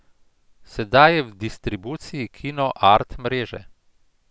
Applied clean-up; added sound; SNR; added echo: none; none; none; none.